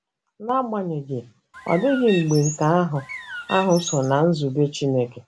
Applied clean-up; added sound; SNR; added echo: none; Bird; 12 dB; none.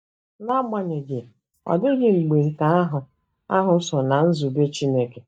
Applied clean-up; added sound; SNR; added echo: neural mask model DeepFilterNet 3.